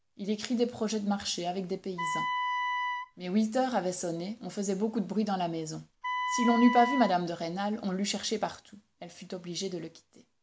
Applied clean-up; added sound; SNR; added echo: none; Wind instrument, woodwind instrument; 3 dB; none.